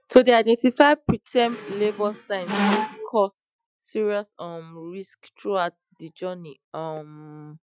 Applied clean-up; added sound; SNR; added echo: classical method Wiener filter.